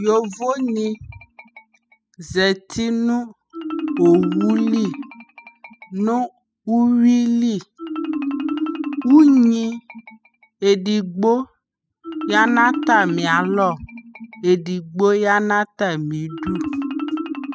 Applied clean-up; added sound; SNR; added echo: classical method spectral subtraction.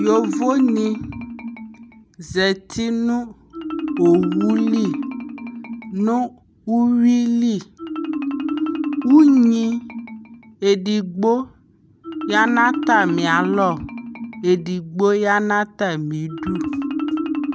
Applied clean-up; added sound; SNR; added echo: none; Marimba, xylophone; 7 dB; none.